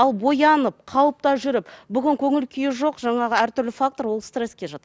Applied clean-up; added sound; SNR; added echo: none; Clapping; 20 dB; none.